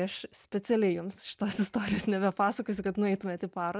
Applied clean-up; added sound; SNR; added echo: none; none; none; none.